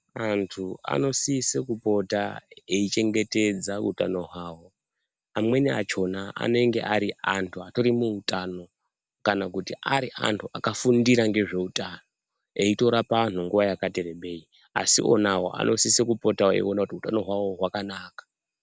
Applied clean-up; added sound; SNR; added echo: none; none; none; none.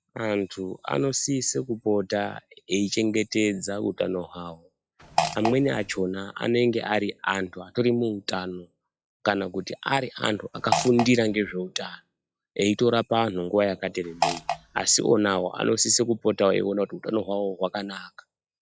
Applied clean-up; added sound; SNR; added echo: classical method log-MMSE.